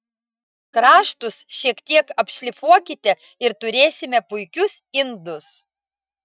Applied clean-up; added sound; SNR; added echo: neural mask model DeepFilterNet 3.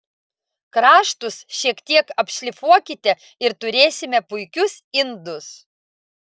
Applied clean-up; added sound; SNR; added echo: none; none; none; none.